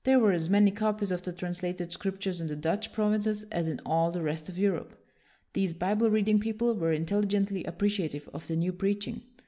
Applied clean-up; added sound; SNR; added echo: none; none; none; none.